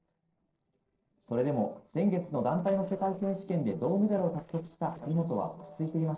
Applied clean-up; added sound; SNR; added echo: neural separator model SepFormer DNS4.